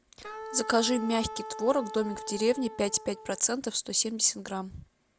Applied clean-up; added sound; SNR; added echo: none; Wind instrument, woodwind instrument; 12 dB; none.